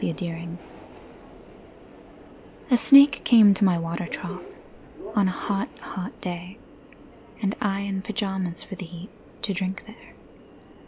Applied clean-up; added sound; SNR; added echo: none; Subway, metro, underground; 18 dB; none.